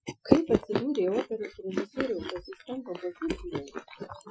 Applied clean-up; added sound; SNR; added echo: classical method Wiener filter.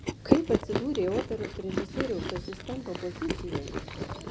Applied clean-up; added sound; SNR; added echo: none; Chewing, mastication; 0 dB; none.